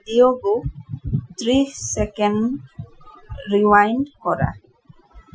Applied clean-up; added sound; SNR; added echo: classical method Wiener filter.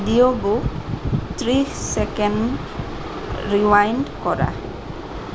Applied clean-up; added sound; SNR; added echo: none; Buzz; 17 dB; none.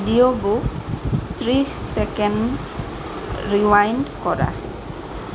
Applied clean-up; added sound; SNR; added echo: none; none; none; none.